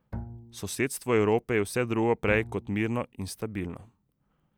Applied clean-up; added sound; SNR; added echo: none; Bowed string instrument; 13 dB; none.